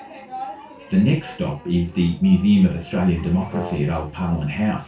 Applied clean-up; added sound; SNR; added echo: none; Brass instrument; 12 dB; reverberation time 0.2 s.